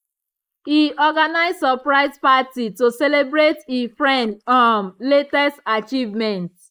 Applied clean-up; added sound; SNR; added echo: neural mask model Resemble Enhance denoiser.